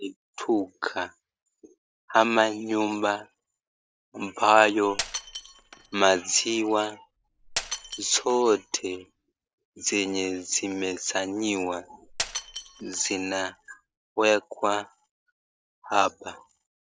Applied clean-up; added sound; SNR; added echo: neural separator model SepFormer DNS4.